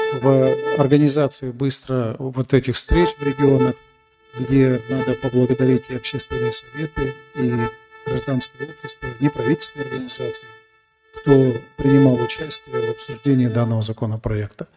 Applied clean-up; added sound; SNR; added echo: neural mask model RNNoise.